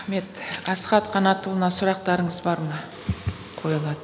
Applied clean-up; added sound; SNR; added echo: none; none; none; none.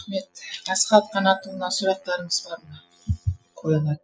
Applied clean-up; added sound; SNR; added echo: classical method Wiener filter.